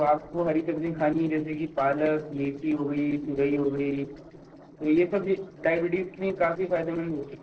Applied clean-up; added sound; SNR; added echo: neural separator model SepFormer DNS4.